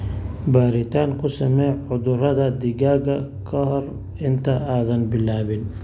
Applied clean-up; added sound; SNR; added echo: none; none; none; none.